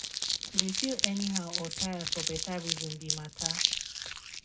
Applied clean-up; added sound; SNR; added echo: none; Crumpling, crinkling; -4 dB; reverberation time 0.3 s.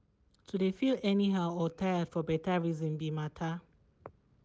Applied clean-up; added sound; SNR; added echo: none; none; none; none.